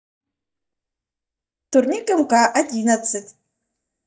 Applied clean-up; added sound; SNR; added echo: neural mask model DeepFilterNet 3.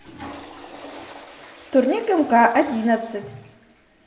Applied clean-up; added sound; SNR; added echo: none; Toilet flush / Water; 18 dB; reverberation time 1.1 s.